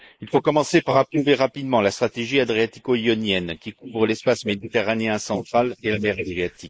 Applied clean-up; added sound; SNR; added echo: neural mask model Resemble Enhance denoiser.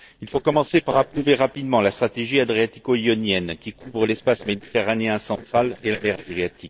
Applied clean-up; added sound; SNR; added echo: neural separator model SepFormer DNS4.